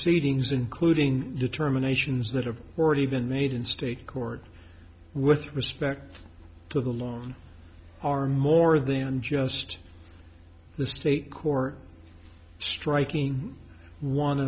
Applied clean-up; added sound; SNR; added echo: none; none; none; none.